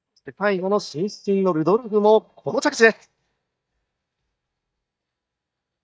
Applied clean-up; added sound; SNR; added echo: neural mask model DeepFilterNet 3.